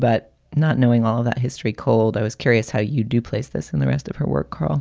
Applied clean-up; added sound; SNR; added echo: none; none; none; none.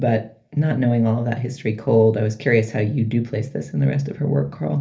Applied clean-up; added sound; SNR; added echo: none; none; none; reverberation time 0.3 s.